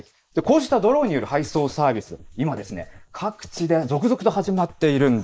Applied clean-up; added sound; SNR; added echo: neural mask model Resemble Enhance denoiser.